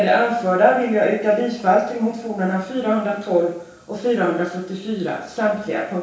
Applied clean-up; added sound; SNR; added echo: none; none; none; reverberation time 0.6 s.